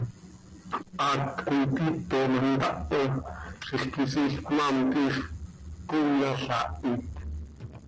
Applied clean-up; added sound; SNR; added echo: none; none; none; none.